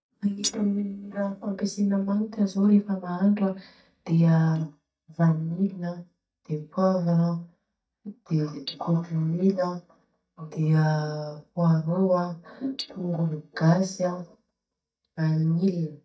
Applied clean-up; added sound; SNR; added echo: neural mask model DeepFilterNet 3.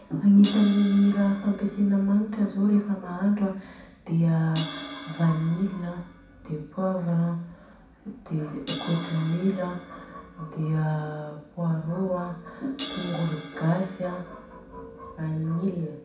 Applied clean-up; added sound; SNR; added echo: none; Crash cymbal; 14 dB; reverberation time 0.6 s.